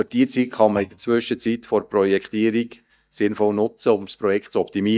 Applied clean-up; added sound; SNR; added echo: neural mask model DeepFilterNet 3.